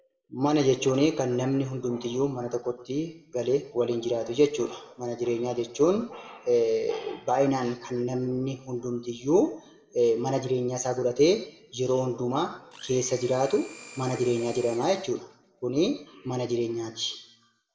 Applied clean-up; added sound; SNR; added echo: none; Domestic sounds, home sounds; 19 dB; reverberation time 0.6 s.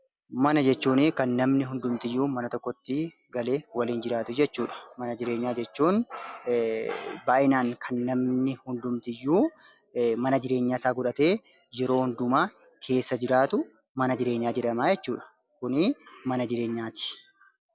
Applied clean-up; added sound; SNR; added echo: none; none; none; none.